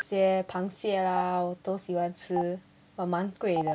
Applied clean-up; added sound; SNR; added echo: none; Stream; 11 dB; none.